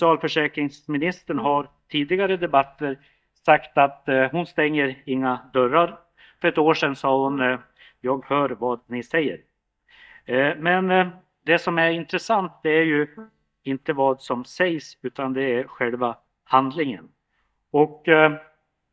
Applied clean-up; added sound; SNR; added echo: neural mask model DeepFilterNet 3.